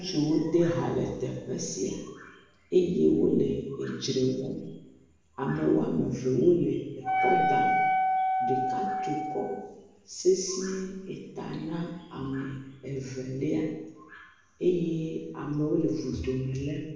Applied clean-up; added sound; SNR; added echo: none; Wind instrument, woodwind instrument; -2 dB; reverberation time 0.9 s.